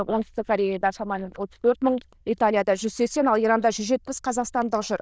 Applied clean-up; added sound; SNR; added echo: neural diffusion model UNIVERSE++.